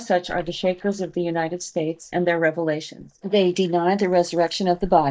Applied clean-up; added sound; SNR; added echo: neural mask model DeepFilterNet 3.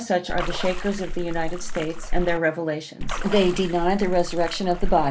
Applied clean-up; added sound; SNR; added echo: none; Splash, splatter; 1 dB; none.